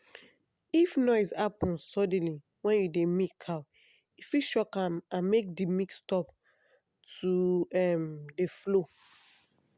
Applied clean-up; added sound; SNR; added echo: none; none; none; none.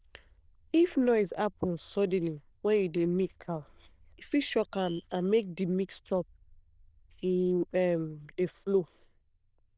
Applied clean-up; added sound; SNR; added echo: neural diffusion model UNIVERSE++.